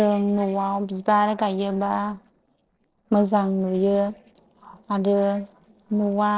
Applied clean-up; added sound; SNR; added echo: neural separator model SepFormer DNS4.